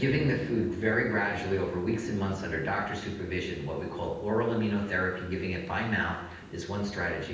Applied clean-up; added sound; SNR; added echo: none; Thunder / Rain; 13 dB; reverberation time 0.9 s.